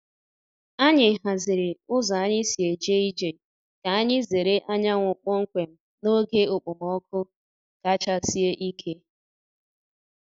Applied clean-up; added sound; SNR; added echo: none; none; none; none.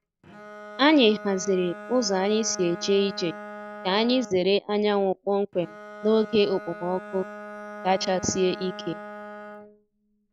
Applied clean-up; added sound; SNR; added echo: none; Bowed string instrument; 15 dB; none.